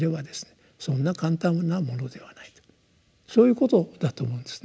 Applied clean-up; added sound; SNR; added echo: none; none; none; none.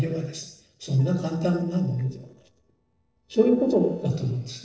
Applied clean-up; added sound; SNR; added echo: neural separator model SepFormer DNS4.